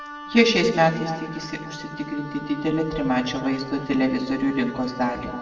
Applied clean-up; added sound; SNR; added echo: none; Wind instrument, woodwind instrument; 14 dB; reverberation time 1.4 s.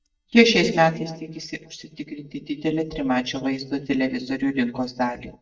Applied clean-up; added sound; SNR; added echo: neural mask model DeepFilterNet 3.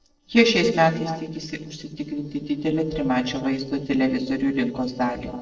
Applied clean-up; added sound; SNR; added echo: neural separator model SepFormer DNS4.